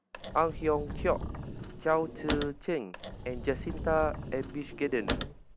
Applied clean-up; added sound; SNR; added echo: none; Sliding door / Slam / Wood; 6 dB; none.